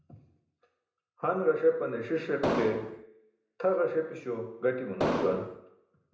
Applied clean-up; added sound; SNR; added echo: none; Explosion; -1 dB; reverberation time 0.8 s.